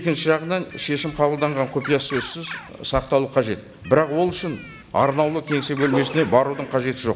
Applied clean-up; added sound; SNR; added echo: none; Bird; 17 dB; none.